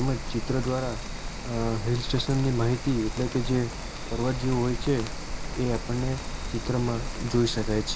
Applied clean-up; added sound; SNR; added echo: none; Rain; 4 dB; none.